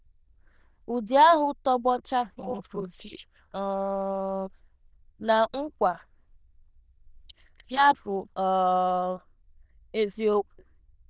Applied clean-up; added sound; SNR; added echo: neural diffusion model UNIVERSE++.